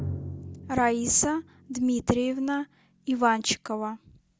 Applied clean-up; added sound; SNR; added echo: none; Drum; 14 dB; none.